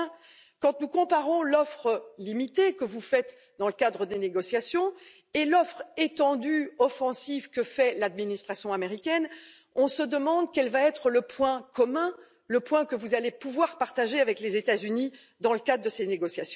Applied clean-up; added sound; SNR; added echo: none; none; none; none.